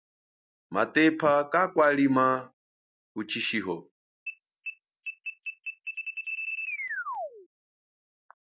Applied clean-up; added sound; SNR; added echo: none; Alarm; 7 dB; none.